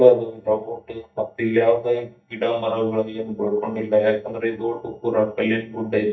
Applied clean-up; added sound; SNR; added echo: neural mask model DeepFilterNet 3.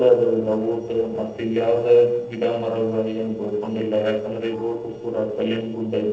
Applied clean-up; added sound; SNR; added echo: neural separator model SepFormer DNS4.